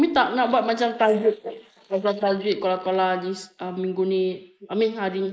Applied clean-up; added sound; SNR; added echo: neural mask model Resemble Enhance denoiser.